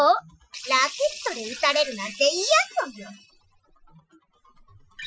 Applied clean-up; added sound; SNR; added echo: classical method Wiener filter.